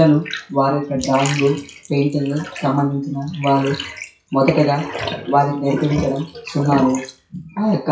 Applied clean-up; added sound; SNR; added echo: classical method WPE with log-MMSE.